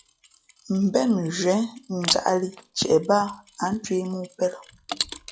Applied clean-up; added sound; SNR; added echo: classical method log-MMSE.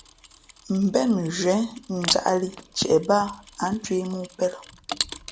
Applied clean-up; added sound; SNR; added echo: none; Mechanisms; 13 dB; none.